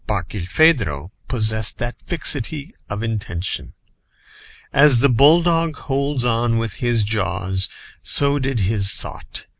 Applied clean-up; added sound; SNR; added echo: none; none; none; none.